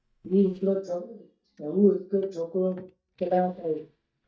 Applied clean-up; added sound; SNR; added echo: neural mask model DeepFilterNet 3.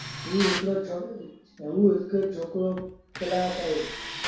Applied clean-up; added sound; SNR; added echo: none; Tools; 10 dB; reverberation time 0.6 s.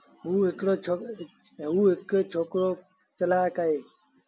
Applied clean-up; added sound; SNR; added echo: none; none; none; none.